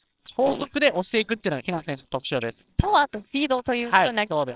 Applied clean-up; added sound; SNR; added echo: neural separator model SepFormer WHAMR!.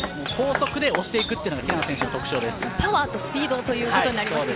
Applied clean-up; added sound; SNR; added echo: none; none; none; none.